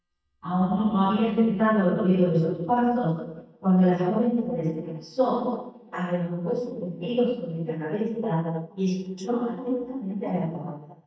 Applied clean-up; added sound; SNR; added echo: neural mask model DeepFilterNet 3.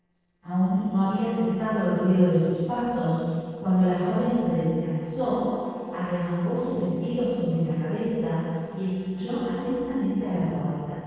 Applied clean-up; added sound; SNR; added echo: neural separator model SepFormer DNS4.